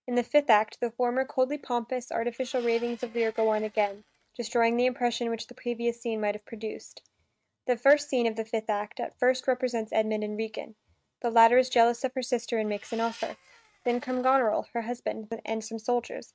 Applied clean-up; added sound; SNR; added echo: neural mask model RNNoise.